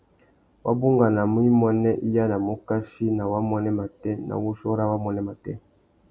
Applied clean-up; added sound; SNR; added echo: none; none; none; none.